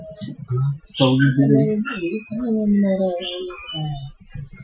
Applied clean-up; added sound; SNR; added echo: classical method Wiener filter.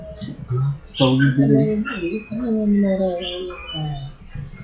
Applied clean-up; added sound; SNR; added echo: classical method log-MMSE.